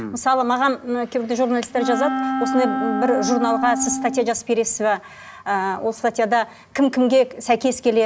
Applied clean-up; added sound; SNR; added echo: none; Wind instrument, woodwind instrument; 5 dB; none.